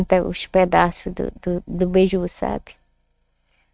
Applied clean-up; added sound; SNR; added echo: neural mask model RNNoise.